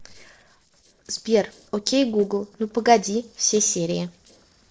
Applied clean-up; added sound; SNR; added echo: neural separator model SepFormer DNS4.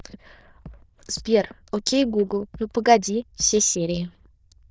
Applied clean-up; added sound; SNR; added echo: neural diffusion model UNIVERSE++.